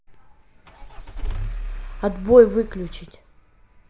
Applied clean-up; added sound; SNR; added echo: none; Engine starting / Car; 8 dB; none.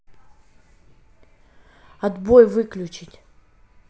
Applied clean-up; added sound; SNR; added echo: none; none; none; none.